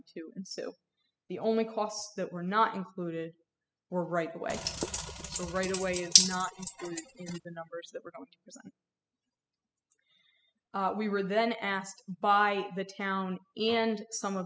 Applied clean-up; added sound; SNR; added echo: classical method spectral subtraction.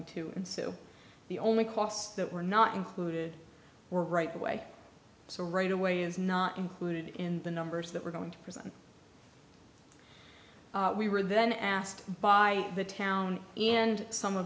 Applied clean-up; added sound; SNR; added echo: none; none; none; none.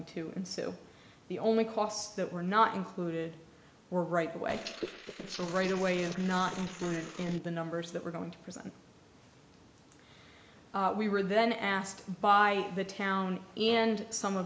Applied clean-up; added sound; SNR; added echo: neural mask model Resemble Enhance denoiser.